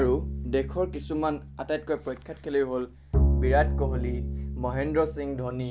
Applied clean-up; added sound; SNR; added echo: none; Bowed string instrument; 1 dB; none.